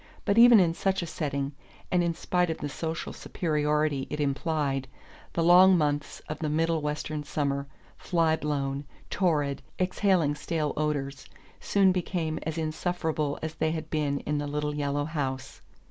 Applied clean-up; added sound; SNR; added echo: none; none; none; none.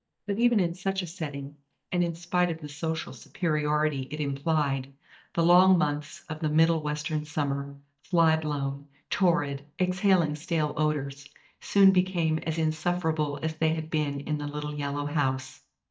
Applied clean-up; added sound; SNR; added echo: neural mask model DeepFilterNet 3.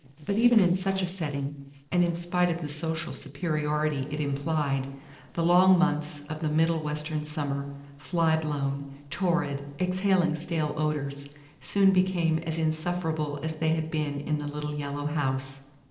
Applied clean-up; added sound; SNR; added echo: neural separator model SepFormer DNS4.